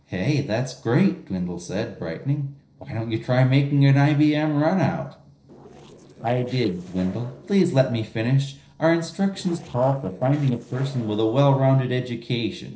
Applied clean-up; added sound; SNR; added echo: neural separator model SepFormer DNS4.